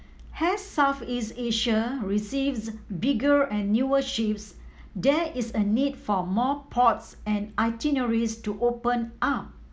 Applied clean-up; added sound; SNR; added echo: none; none; none; none.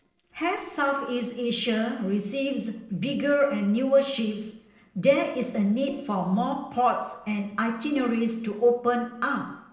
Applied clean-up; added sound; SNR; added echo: neural separator model SepFormer DNS4.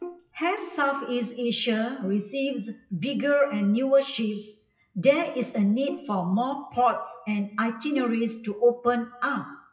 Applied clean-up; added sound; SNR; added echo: classical method WPE with log-MMSE.